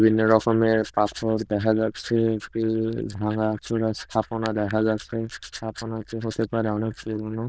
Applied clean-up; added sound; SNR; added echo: neural diffusion model UNIVERSE++.